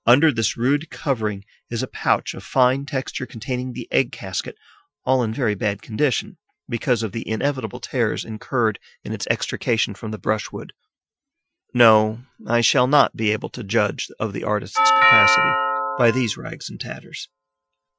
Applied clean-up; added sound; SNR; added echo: classical method Wiener filter.